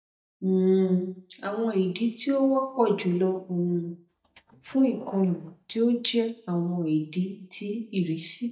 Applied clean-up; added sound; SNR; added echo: neural mask model DeepFilterNet 3.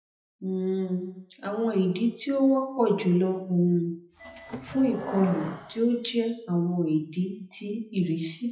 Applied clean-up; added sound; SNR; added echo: classical method WPE with log-MMSE.